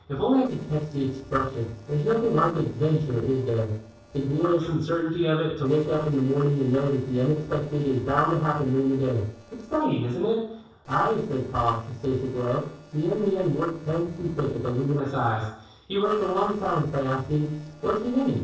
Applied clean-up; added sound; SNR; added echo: neural separator model SepFormer DNS4.